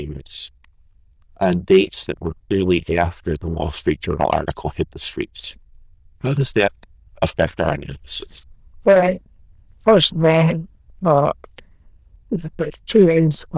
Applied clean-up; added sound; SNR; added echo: neural diffusion model UNIVERSE++.